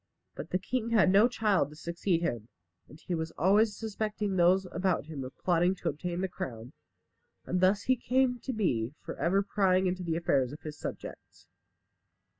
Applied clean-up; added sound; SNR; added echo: none; none; none; none.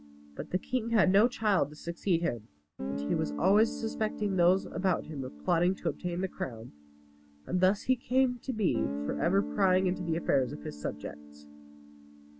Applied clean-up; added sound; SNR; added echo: none; Guitar; 11 dB; none.